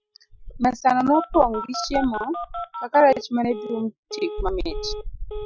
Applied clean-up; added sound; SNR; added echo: classical method Wiener filter.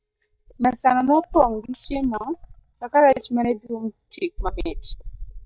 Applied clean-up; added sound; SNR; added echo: neural mask model DeepFilterNet 3.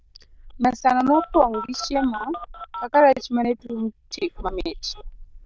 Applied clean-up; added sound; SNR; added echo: neural diffusion model UNIVERSE++.